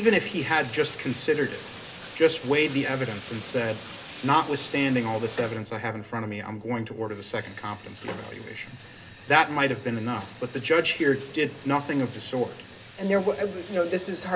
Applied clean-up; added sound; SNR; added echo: none; Bathtub (filling or washing); 17 dB; reverberation time 0.2 s.